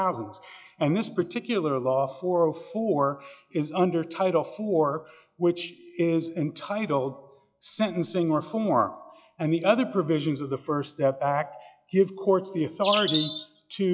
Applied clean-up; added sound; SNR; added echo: classical method log-MMSE.